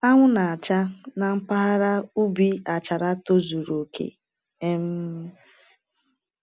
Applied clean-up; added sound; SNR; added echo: none; none; none; none.